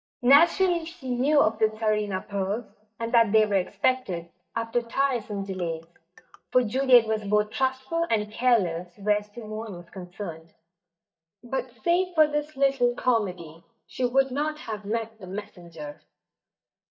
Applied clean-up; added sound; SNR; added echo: neural mask model DeepFilterNet 3.